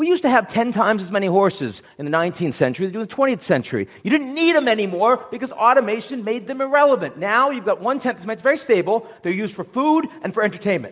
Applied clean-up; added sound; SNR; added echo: none; none; none; none.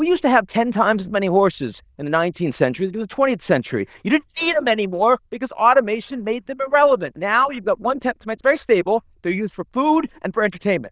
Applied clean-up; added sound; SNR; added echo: neural diffusion model UNIVERSE++.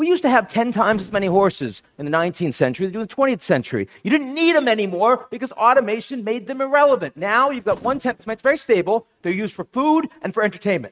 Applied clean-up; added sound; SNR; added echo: neural mask model RNNoise.